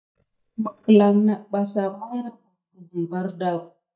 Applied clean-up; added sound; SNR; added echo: neural mask model DeepFilterNet 3.